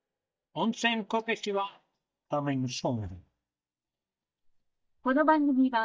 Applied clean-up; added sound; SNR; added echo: neural mask model DeepFilterNet 3.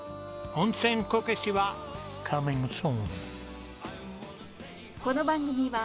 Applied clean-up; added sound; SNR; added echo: none; none; none; none.